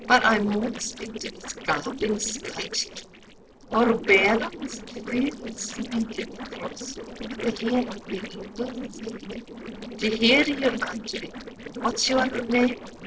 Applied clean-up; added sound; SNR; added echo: neural separator model SepFormer DNS4.